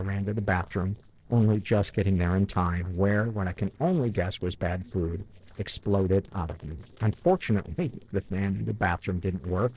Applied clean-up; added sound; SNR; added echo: neural separator model SepFormer DNS4.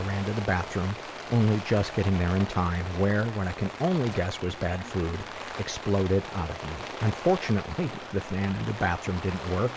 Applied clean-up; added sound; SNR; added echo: none; Rain; 11 dB; none.